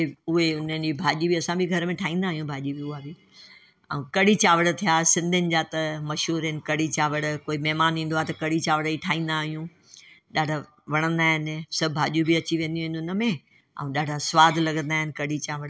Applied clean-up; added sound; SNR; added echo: none; none; none; none.